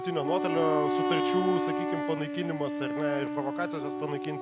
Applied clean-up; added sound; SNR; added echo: none; Wind instrument, woodwind instrument + Wind instrument, woodwind instrument; -2 dB; none.